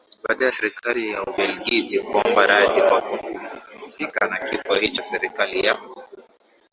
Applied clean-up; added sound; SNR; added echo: none; none; none; none.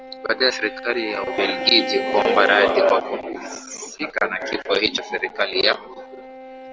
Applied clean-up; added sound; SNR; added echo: none; Bowed string instrument; 11 dB; none.